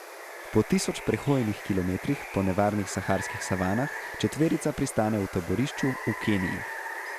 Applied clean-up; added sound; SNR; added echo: none; Water; 10 dB; none.